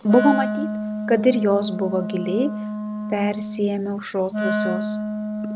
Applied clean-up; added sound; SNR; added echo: none; Wind instrument, woodwind instrument; 4 dB; none.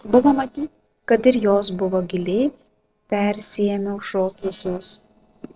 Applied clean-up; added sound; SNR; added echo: neural separator model SepFormer DNS4.